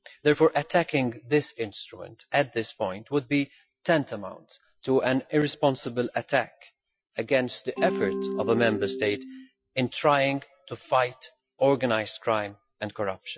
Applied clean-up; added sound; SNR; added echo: classical method Wiener filter.